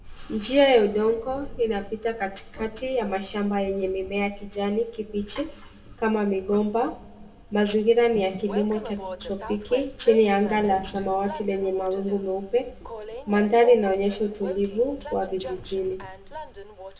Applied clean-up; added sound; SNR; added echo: none; Train; 15 dB; reverberation time 0.9 s.